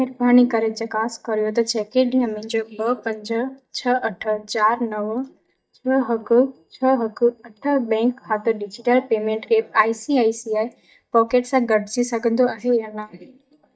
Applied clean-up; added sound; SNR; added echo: neural mask model DeepFilterNet 3.